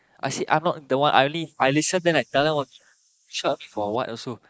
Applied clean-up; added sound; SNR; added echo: neural mask model Resemble Enhance denoiser.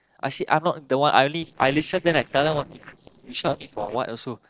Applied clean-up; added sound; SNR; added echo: neural separator model SepFormer DNS4.